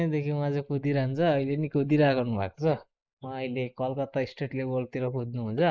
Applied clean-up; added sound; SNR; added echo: neural mask model Resemble Enhance denoiser.